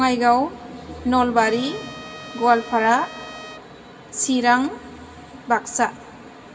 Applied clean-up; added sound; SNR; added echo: none; Trumpet; 17 dB; reverberation time 0.3 s.